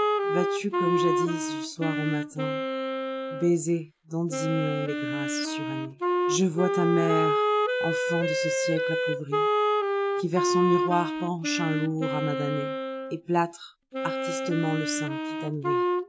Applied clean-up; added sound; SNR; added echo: none; Wind instrument, woodwind instrument; -2 dB; none.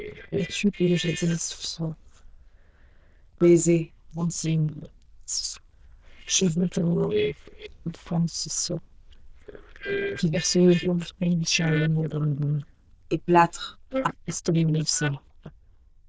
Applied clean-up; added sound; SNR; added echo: neural diffusion model UNIVERSE++.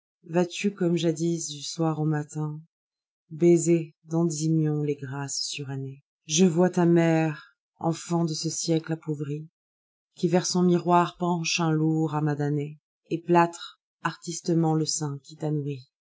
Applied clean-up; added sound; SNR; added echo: none; none; none; none.